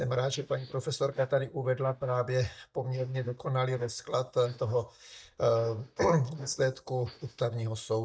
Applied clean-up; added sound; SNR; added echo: neural mask model DeepFilterNet 3.